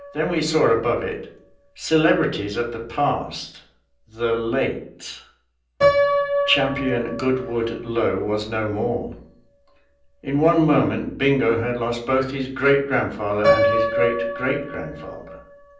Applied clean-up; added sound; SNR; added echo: none; Piano; 5 dB; reverberation time 0.6 s.